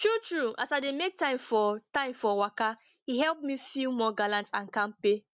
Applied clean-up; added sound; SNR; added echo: none; none; none; none.